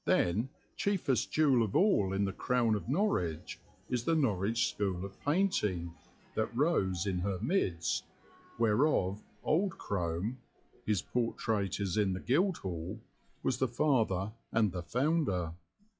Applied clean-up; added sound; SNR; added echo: classical method log-MMSE.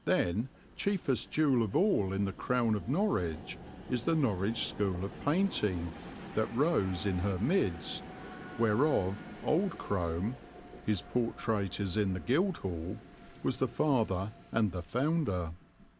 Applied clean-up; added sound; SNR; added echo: none; Train; 16 dB; none.